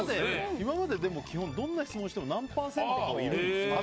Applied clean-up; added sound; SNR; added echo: none; Bass guitar; 15 dB; none.